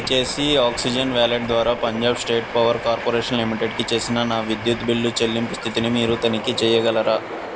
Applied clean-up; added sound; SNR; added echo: none; Train; 10 dB; none.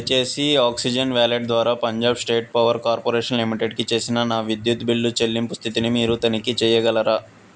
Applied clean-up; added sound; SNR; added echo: none; none; none; none.